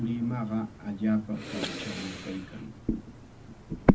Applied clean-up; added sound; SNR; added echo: none; Breathing; -1 dB; reverberation time 0.4 s.